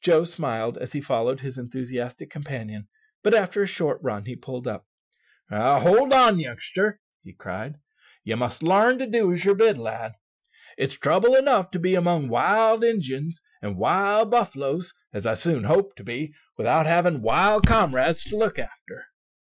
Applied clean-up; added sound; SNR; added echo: classical method Wiener filter.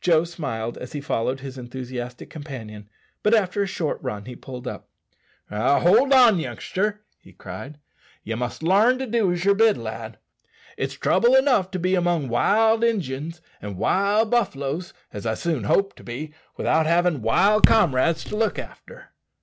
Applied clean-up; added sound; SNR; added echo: none; Raindrop / Drip; 1 dB; none.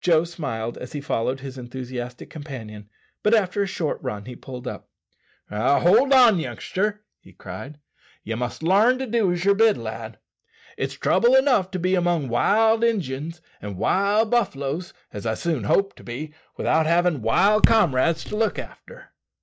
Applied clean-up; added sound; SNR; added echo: neural mask model DeepFilterNet 3.